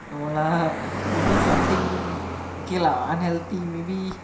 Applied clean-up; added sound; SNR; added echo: none; Cricket; 0 dB; reverberation time 0.7 s.